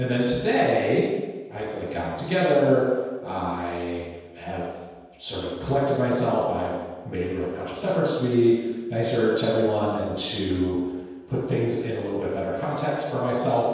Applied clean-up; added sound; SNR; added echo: none; none; none; reverberation time 1.2 s.